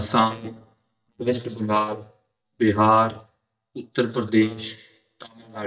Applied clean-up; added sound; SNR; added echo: neural mask model DeepFilterNet 3.